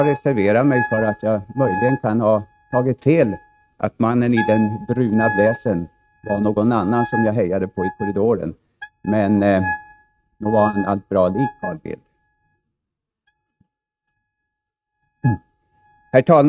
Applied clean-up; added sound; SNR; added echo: neural mask model RNNoise.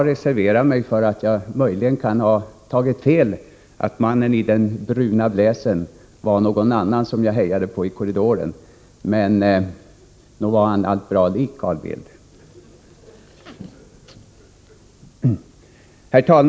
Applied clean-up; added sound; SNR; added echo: none; none; none; none.